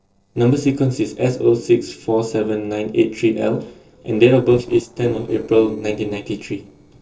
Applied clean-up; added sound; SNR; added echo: neural separator model SepFormer DNS4.